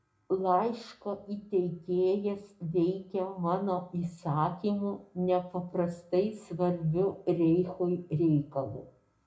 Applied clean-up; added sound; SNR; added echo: none; none; none; reverberation time 0.4 s.